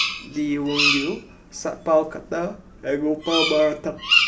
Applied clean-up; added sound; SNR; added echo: none; Bird vocalization, bird call, bird song; 1 dB; none.